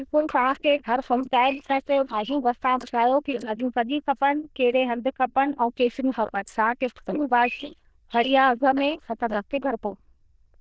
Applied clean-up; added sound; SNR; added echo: neural diffusion model UNIVERSE++.